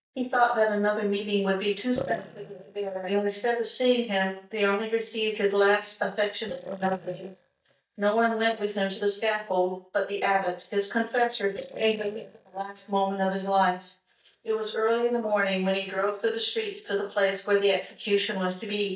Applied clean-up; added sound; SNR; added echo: neural mask model DeepFilterNet 3.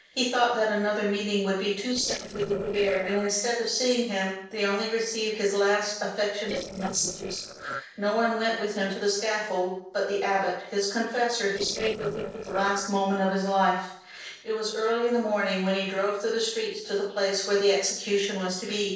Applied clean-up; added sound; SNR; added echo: neural separator model SepFormer DNS4.